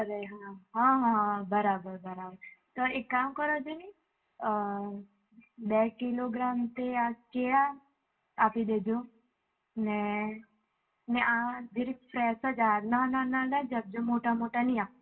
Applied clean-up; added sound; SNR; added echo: none; none; none; reverberation time 0.2 s.